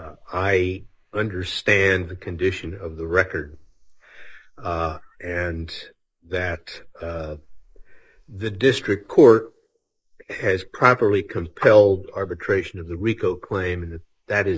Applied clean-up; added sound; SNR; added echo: neural mask model Resemble Enhance denoiser.